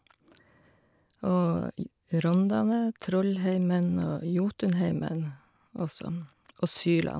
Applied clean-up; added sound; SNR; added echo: none; none; none; none.